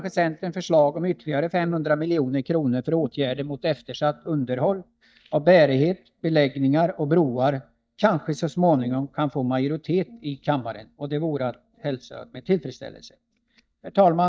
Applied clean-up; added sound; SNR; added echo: neural mask model DeepFilterNet 3.